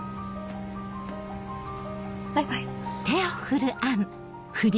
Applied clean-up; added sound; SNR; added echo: none; none; none; none.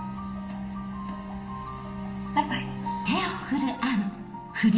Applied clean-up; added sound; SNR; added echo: none; none; none; reverberation time 0.9 s.